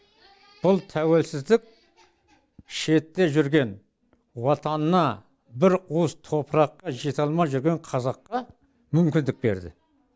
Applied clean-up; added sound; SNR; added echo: none; none; none; none.